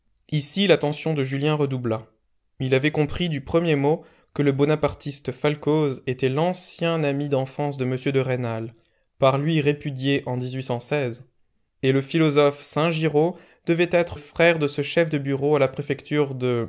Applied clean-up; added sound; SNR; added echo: none; none; none; none.